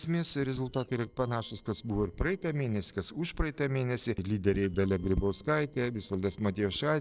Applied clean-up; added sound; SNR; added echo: neural separator model SepFormer DNS4.